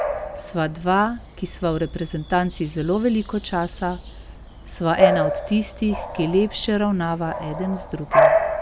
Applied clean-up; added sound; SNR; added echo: none; Bark / Bird vocalization, bird call, bird song; 2 dB; none.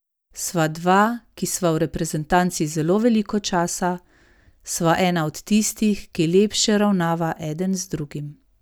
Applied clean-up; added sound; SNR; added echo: none; none; none; none.